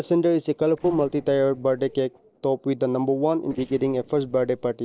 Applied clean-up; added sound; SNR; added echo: neural separator model SepFormer DNS4.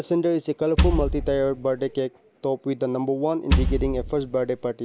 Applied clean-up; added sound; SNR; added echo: none; Wood; 0 dB; none.